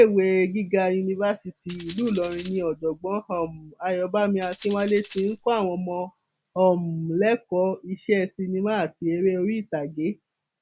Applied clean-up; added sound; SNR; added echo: none; Tambourine; 7 dB; none.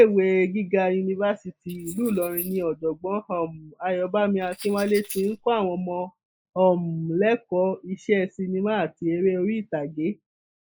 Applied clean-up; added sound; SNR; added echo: neural mask model Resemble Enhance denoiser.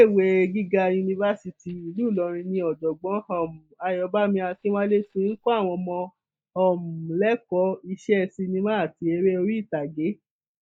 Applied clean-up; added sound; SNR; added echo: neural mask model DeepFilterNet 3.